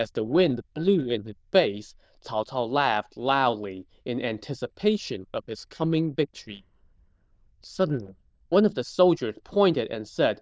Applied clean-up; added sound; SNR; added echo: neural diffusion model UNIVERSE++.